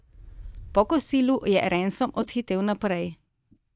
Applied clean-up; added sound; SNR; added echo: neural mask model DeepFilterNet 3.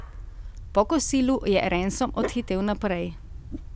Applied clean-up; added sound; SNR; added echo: none; Dog; 10 dB; none.